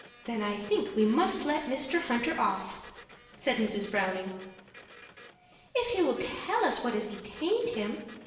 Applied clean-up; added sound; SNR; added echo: none; Printer; 20 dB; reverberation time 0.9 s.